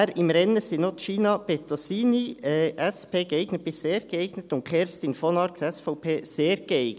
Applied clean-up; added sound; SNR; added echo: none; none; none; none.